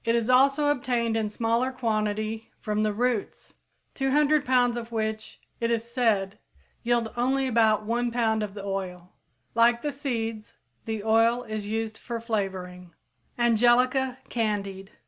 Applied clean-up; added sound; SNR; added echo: none; none; none; none.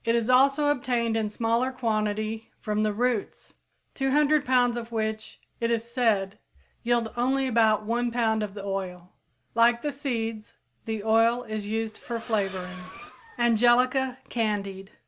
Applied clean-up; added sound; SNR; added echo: none; Accelerating, revving, vroom; 16 dB; none.